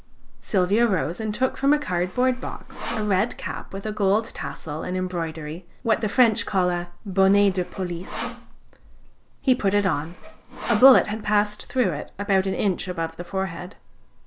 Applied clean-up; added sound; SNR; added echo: none; Sawing; 14 dB; none.